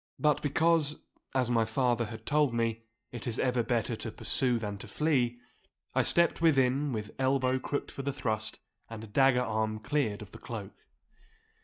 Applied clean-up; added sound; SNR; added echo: neural mask model DeepFilterNet 3.